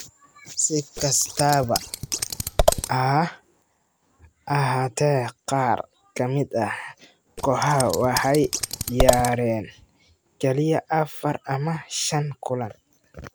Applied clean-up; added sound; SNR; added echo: none; Scissors; 1 dB; none.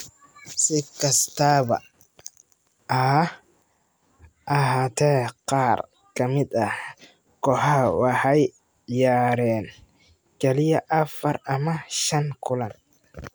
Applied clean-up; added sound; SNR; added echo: none; none; none; none.